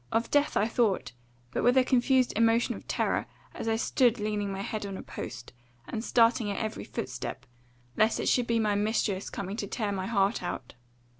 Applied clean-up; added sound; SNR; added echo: none; none; none; none.